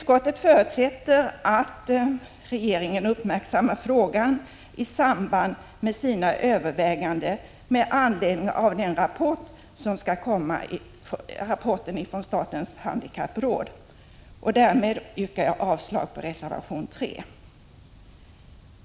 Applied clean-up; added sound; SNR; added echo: none; none; none; none.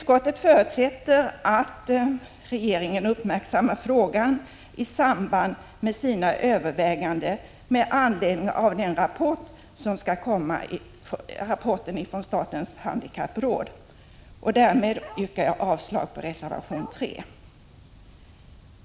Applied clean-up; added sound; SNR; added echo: none; Bark; 19 dB; none.